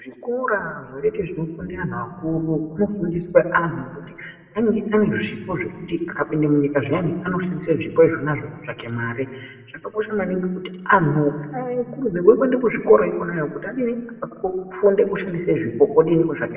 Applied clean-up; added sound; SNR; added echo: none; none; none; reverberation time 1.2 s.